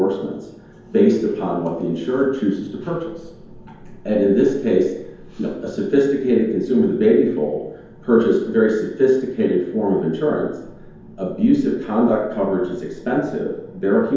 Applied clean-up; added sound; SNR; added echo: none; none; none; reverberation time 0.9 s.